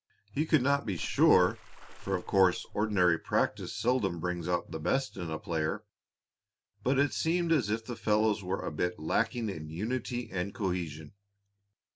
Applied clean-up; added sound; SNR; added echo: none; Water / Splash, splatter; 14 dB; none.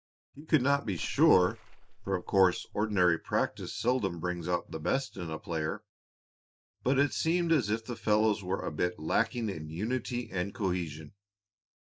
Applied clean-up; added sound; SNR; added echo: neural mask model DeepFilterNet 3.